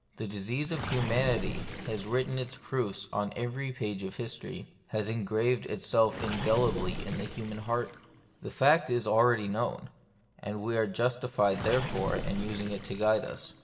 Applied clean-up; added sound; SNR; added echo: none; Gurgling; 10 dB; reverberation time 0.7 s.